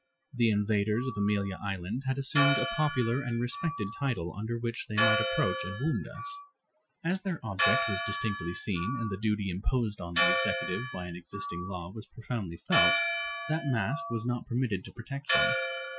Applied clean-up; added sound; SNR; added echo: classical method Wiener filter.